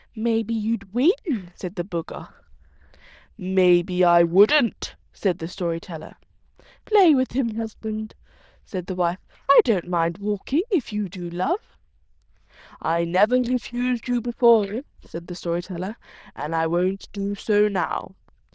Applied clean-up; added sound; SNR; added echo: neural diffusion model UNIVERSE++.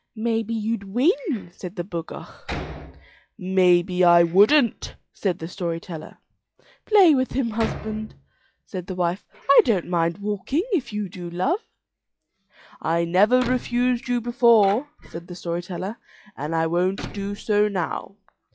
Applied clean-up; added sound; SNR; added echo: classical method log-MMSE.